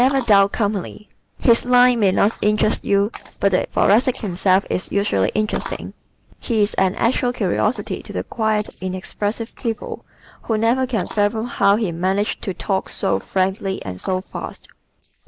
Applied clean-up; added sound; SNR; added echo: neural mask model Resemble Enhance denoiser.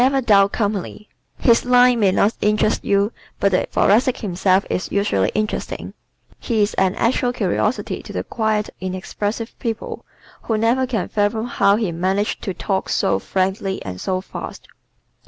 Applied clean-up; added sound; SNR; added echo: none; none; none; none.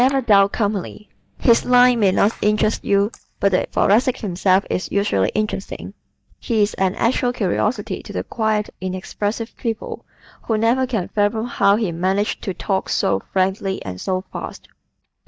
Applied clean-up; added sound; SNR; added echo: neural mask model DeepFilterNet 3.